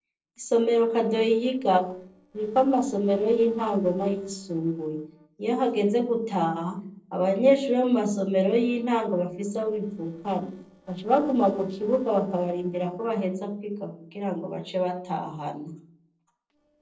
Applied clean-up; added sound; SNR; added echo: neural separator model SepFormer DNS4.